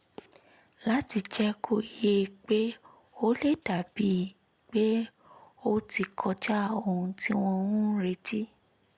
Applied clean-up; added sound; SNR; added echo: none; none; none; none.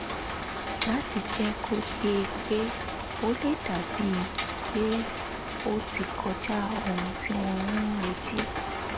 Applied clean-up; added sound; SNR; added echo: none; Rain; 2 dB; none.